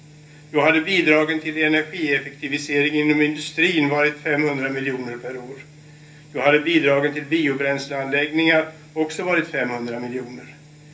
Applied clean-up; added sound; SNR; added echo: none; none; none; reverberation time 0.3 s.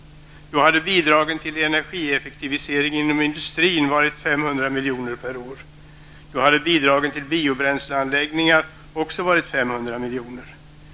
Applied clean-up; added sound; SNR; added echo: none; none; none; none.